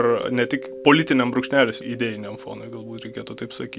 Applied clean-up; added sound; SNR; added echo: none; Mallet percussion; 15 dB; none.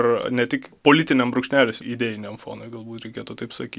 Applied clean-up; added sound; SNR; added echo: none; none; none; none.